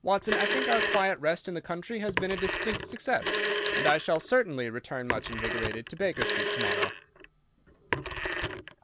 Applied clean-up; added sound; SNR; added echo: none; Telephone; 1 dB; none.